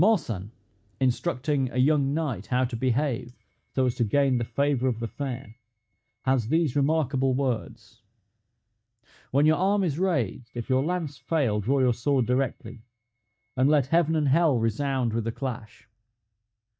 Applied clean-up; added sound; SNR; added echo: neural mask model DeepFilterNet 3.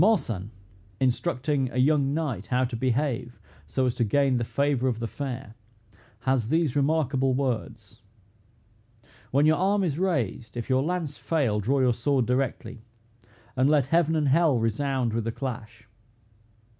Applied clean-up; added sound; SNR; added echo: none; none; none; none.